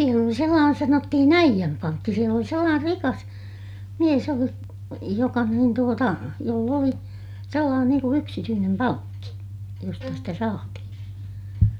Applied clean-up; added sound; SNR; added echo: none; Bowed string instrument; 18 dB; none.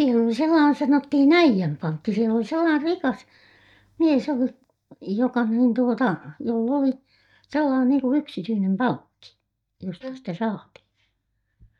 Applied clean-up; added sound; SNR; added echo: neural mask model DeepFilterNet 3.